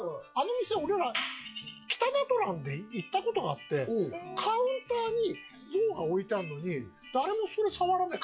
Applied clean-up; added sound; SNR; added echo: classical method log-MMSE.